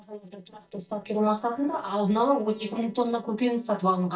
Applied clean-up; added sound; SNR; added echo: neural mask model DeepFilterNet 3.